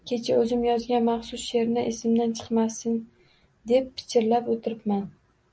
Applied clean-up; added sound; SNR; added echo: none; none; none; none.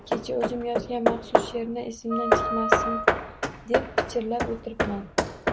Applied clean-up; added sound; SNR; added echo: none; Wind instrument, woodwind instrument + Hammer / Wood; -5 dB; none.